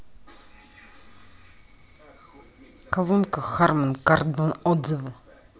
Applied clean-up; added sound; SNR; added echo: none; none; none; none.